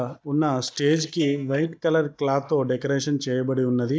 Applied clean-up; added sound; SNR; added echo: neural mask model DeepFilterNet 3.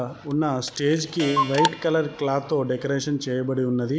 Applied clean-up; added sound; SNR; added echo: none; Clock; 6 dB; none.